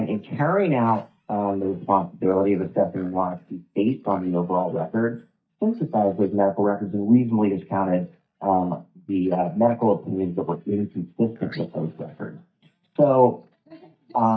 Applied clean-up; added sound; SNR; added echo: neural mask model DeepFilterNet 3.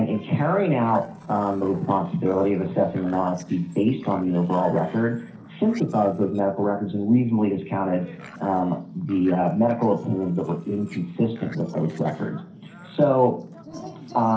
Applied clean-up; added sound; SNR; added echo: neural separator model SepFormer DNS4.